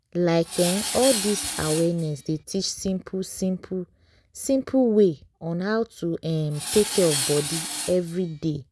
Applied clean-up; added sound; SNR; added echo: none; Tools; 5 dB; none.